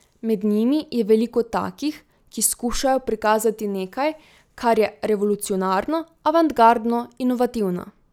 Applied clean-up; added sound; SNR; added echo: none; none; none; none.